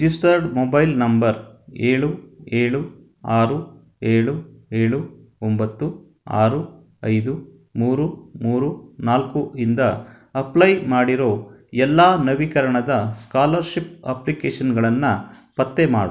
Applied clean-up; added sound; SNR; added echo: none; none; none; none.